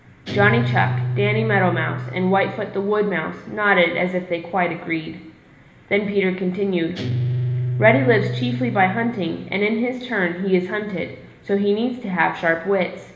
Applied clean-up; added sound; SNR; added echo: none; Guitar; 7 dB; reverberation time 1.1 s.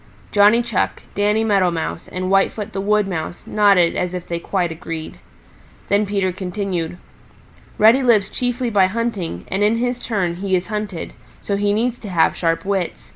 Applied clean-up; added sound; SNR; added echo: none; none; none; none.